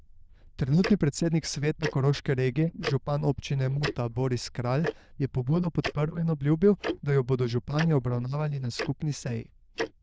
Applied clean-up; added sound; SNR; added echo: neural diffusion model UNIVERSE++.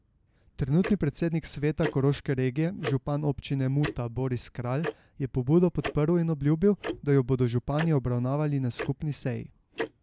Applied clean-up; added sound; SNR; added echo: none; Tick-tock; 14 dB; none.